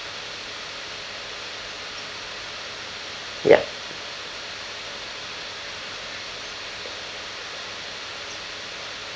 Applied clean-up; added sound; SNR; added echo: none; none; none; none.